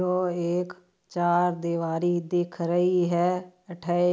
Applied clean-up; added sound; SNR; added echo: none; none; none; none.